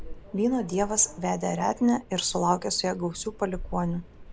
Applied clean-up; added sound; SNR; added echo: none; Subway, metro, underground; 14 dB; none.